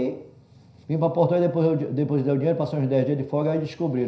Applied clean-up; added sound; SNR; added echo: none; none; none; reverberation time 0.5 s.